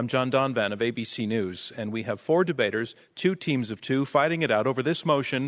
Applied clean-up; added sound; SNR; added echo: none; none; none; none.